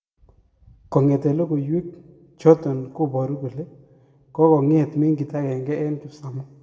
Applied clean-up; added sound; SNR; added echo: none; none; none; reverberation time 0.9 s.